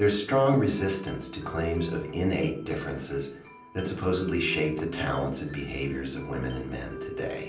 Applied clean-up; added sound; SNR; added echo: none; Walk, footsteps; 19 dB; reverberation time 0.6 s.